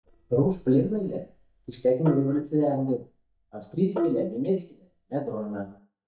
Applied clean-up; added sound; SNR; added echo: neural mask model DeepFilterNet 3.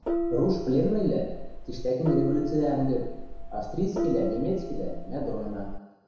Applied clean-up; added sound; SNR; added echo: none; Gong; 3 dB; reverberation time 1.0 s.